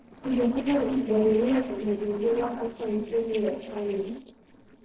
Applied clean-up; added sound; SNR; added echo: neural separator model SepFormer DNS4.